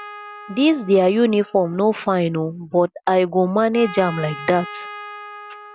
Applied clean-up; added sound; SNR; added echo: none; Trumpet; 17 dB; none.